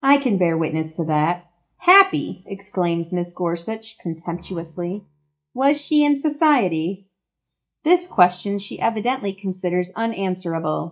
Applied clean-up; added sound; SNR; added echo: neural mask model DeepFilterNet 3.